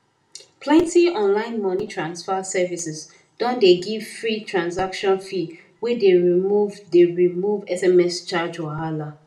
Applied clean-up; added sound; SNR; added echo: none; none; none; reverberation time 0.4 s.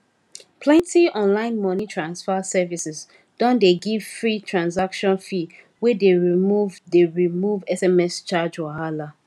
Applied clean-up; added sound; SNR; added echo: none; none; none; none.